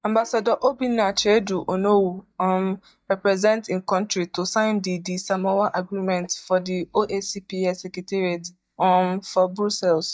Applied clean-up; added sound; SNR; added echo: neural mask model DeepFilterNet 3.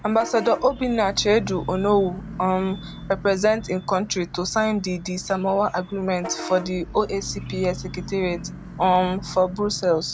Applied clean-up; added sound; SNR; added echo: none; Bus / Vehicle horn, car horn, honking; 13 dB; none.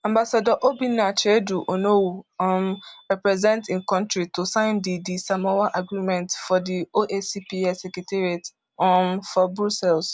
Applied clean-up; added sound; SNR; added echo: none; none; none; none.